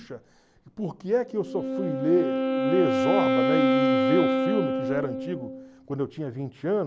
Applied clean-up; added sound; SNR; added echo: none; Wind instrument, woodwind instrument; -2 dB; none.